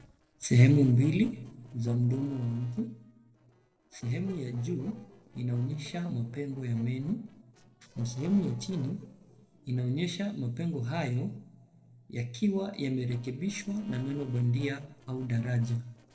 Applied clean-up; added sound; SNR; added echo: neural separator model SepFormer DNS4.